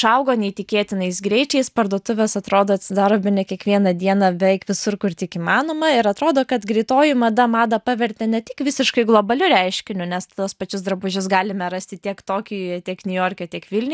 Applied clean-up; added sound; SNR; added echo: none; none; none; none.